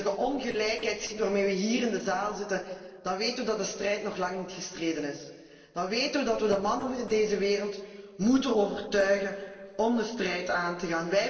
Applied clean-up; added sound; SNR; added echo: neural separator model SepFormer DNS4.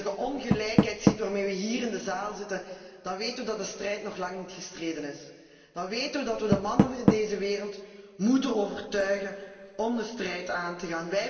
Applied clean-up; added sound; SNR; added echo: none; Door; 2 dB; reverberation time 2.2 s.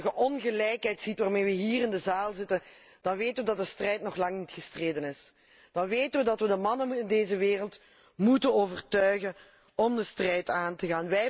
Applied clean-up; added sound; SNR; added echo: none; none; none; none.